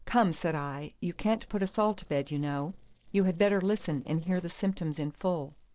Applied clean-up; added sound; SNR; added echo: neural separator model SepFormer DNS4.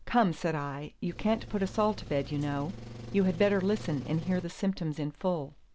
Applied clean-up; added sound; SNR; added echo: none; Engine; 13 dB; none.